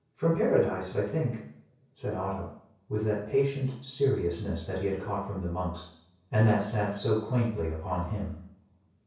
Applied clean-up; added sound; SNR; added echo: none; none; none; reverberation time 0.6 s.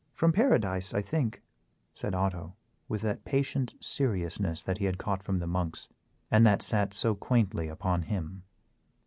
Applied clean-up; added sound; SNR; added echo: none; none; none; none.